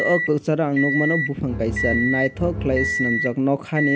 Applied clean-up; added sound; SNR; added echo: none; Bowed string instrument + Microwave oven; 4 dB; none.